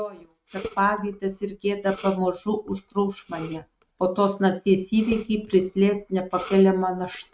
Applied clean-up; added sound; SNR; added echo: neural mask model RNNoise.